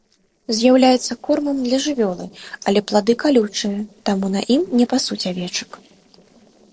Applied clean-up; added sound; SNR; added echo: neural separator model SepFormer DNS4.